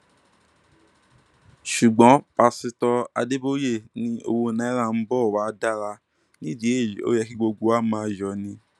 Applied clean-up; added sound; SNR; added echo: none; none; none; none.